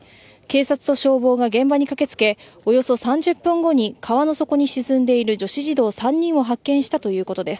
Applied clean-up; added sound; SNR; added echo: none; none; none; none.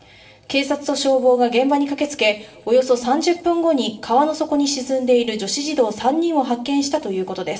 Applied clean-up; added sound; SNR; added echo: none; none; none; reverberation time 0.7 s.